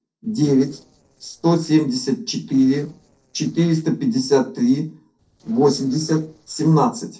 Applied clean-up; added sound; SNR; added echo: neural separator model SepFormer DNS4.